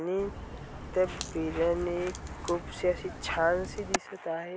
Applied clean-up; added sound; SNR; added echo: none; Crack; 8 dB; none.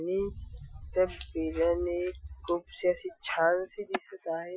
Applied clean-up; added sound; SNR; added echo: classical method Wiener filter.